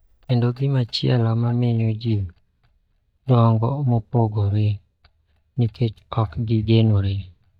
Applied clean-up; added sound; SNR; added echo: neural mask model DeepFilterNet 3.